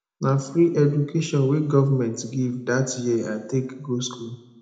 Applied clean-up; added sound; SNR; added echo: none; none; none; reverberation time 0.6 s.